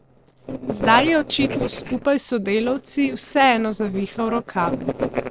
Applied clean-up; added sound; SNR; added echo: neural separator model SepFormer DNS4.